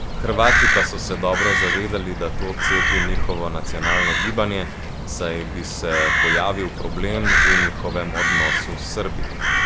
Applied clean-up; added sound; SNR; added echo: none; Crow; -5 dB; none.